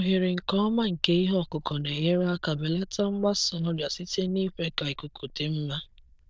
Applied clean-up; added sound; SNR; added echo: neural diffusion model UNIVERSE++.